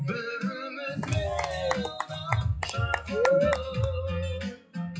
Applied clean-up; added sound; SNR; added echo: classical method WPE with log-MMSE.